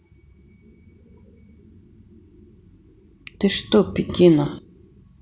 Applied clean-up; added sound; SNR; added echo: none; none; none; none.